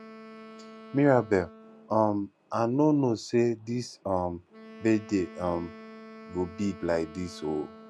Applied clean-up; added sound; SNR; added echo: none; Wind instrument, woodwind instrument; 19 dB; none.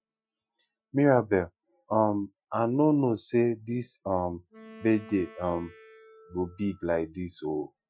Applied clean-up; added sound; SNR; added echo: classical method Wiener filter.